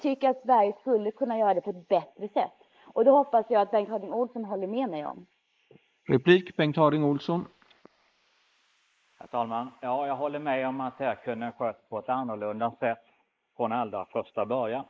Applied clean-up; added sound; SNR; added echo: neural mask model Resemble Enhance denoiser.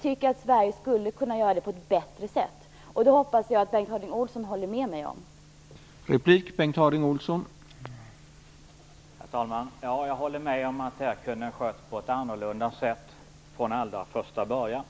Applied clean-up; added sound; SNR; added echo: none; none; none; none.